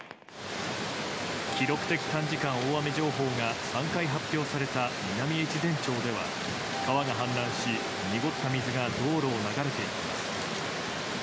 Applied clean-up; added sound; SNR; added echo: none; Wind instrument, woodwind instrument; 12 dB; none.